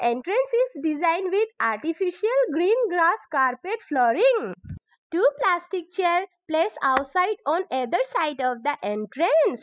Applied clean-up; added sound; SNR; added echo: classical method spectral subtraction.